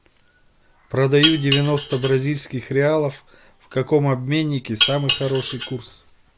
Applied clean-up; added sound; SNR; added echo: none; Dishes, pots, and pans; 3 dB; none.